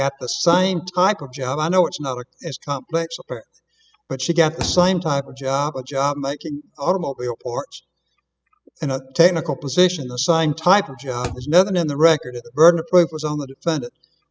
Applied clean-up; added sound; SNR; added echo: classical method spectral subtraction.